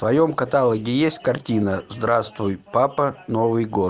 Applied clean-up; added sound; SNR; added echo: none; none; none; none.